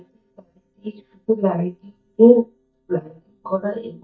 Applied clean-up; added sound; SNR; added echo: neural mask model DeepFilterNet 3.